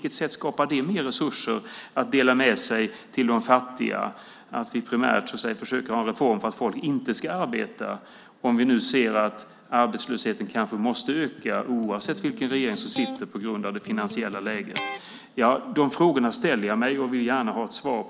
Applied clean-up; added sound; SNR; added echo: none; Electric guitar; 12 dB; none.